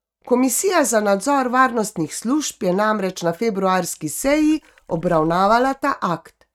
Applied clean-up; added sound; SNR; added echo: neural mask model RNNoise.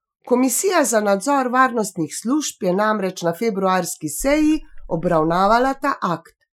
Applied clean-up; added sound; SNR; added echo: classical method Wiener filter.